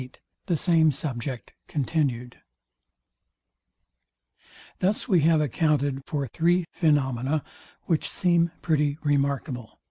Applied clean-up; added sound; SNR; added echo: none; none; none; none.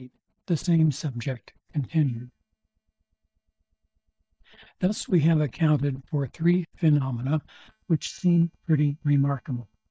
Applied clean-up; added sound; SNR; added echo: neural mask model DeepFilterNet 3.